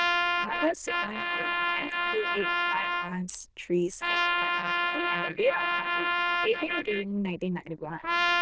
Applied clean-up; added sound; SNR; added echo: neural diffusion model UNIVERSE++.